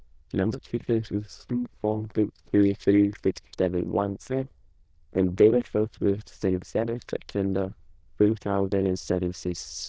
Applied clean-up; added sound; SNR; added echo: neural diffusion model UNIVERSE++.